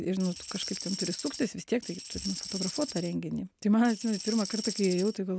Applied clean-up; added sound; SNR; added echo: none; Tambourine; 8 dB; none.